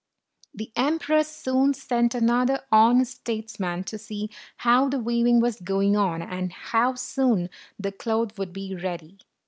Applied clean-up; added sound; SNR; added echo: none; none; none; none.